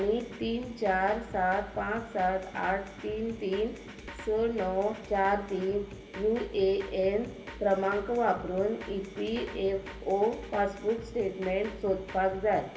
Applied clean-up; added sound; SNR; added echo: none; Drum kit; 15 dB; reverberation time 0.3 s.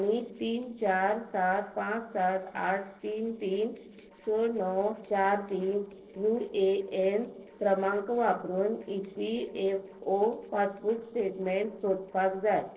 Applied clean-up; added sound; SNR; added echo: neural separator model SepFormer DNS4.